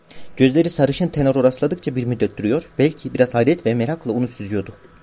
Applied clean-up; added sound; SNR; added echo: none; none; none; none.